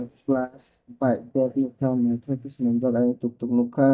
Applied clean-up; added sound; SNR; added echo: neural mask model DeepFilterNet 3.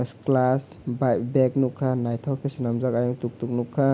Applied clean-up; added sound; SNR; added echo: none; none; none; none.